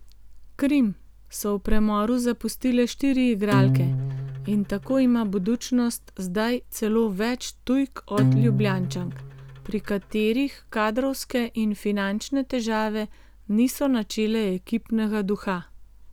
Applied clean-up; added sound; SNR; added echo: none; Acoustic guitar; 2 dB; none.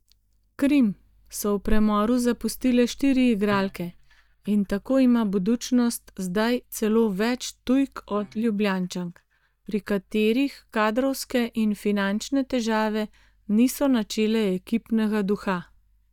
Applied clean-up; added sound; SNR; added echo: neural mask model DeepFilterNet 3.